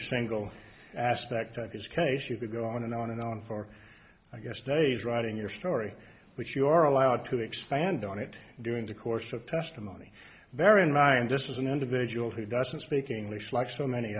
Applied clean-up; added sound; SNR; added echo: none; none; none; none.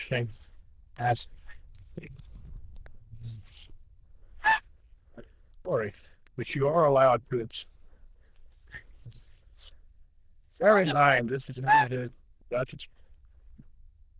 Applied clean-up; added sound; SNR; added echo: neural diffusion model UNIVERSE++.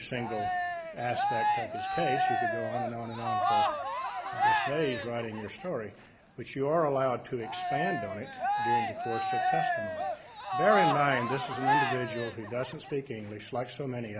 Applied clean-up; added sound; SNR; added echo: none; Cheering; -2 dB; none.